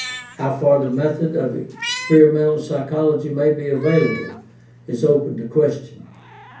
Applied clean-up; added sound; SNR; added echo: none; Meow; 16 dB; reverberation time 0.6 s.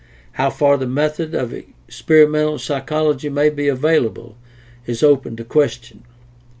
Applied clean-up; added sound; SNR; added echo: none; none; none; none.